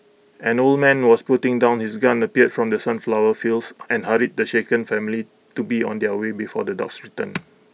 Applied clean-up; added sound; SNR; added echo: none; none; none; none.